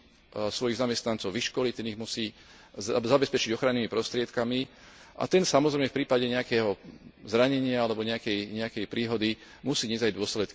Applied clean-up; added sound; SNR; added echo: none; none; none; none.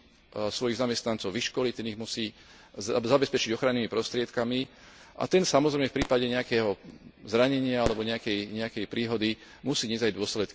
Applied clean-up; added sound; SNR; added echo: none; Fireworks; 13 dB; none.